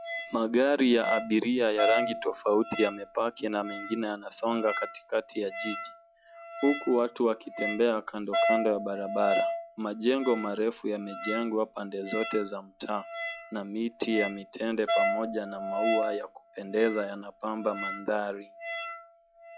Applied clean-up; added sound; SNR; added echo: classical method log-MMSE.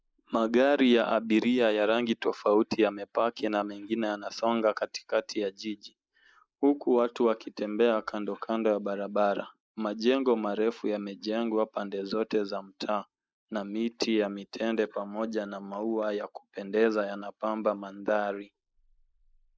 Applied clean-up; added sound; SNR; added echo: neural mask model Resemble Enhance denoiser.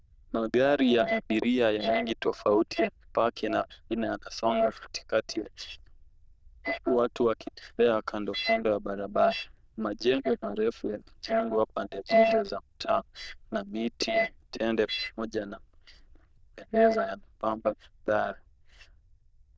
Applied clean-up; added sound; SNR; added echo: neural diffusion model UNIVERSE++.